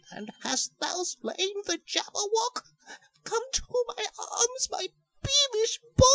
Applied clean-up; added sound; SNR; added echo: classical method Wiener filter.